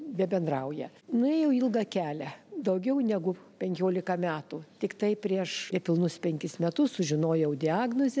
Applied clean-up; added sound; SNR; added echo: none; none; none; none.